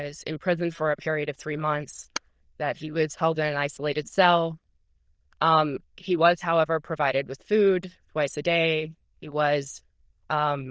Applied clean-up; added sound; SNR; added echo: neural diffusion model UNIVERSE++.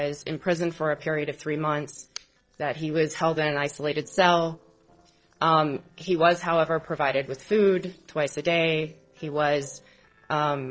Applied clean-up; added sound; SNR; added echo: neural separator model SepFormer DNS4.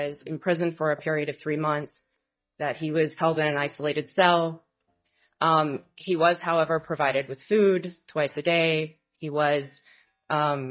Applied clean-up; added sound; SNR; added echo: neural mask model DeepFilterNet 3.